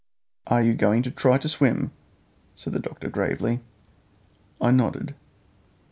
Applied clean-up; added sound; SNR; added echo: none; none; none; none.